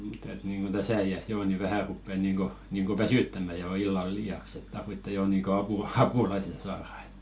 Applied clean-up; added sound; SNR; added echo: none; none; none; none.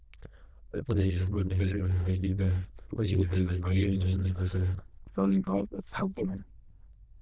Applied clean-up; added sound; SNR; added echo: neural diffusion model UNIVERSE++.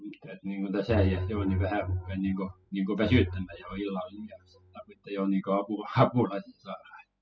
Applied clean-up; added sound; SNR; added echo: classical method spectral subtraction.